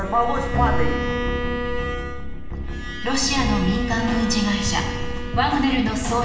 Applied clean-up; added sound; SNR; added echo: none; Bowed string instrument; 9 dB; reverberation time 1.1 s.